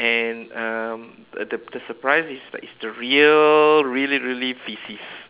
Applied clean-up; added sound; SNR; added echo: none; none; none; none.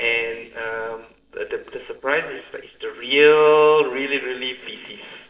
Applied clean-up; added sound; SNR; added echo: neural separator model SepFormer DNS4.